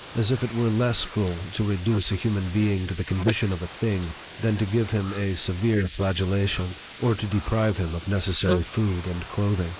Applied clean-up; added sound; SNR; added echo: neural mask model Resemble Enhance denoiser.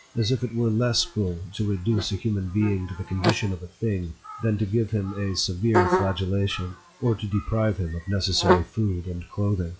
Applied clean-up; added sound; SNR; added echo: classical method log-MMSE.